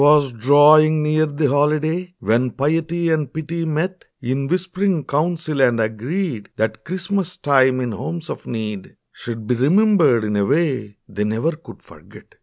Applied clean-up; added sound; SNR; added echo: none; none; none; none.